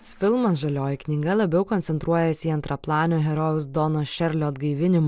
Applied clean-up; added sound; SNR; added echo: none; none; none; none.